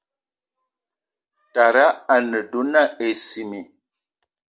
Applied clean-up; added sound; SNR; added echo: none; none; none; none.